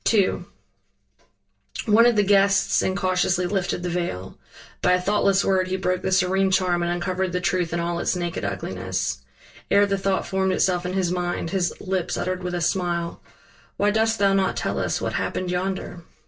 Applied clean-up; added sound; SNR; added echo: none; none; none; reverberation time 0.1 s.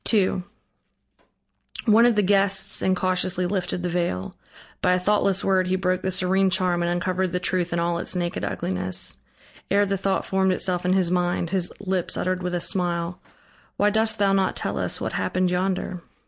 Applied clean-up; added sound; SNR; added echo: none; none; none; none.